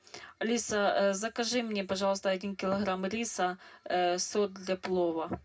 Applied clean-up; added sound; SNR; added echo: none; none; none; reverberation time 0.2 s.